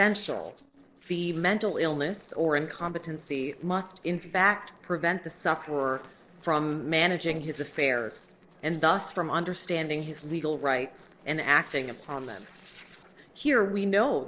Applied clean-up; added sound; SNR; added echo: neural separator model SepFormer DNS4.